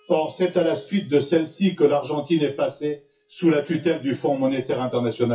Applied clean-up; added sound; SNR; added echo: classical method WPE with log-MMSE.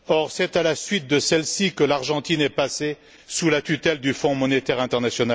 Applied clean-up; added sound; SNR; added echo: none; none; none; none.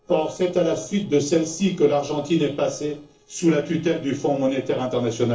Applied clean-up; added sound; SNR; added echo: neural separator model SepFormer DNS4.